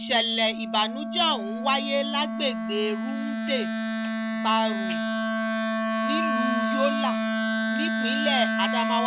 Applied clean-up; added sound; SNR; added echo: none; Wind instrument, woodwind instrument; -1 dB; none.